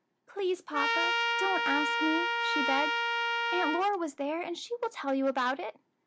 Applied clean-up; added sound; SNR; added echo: none; Trumpet; -2 dB; none.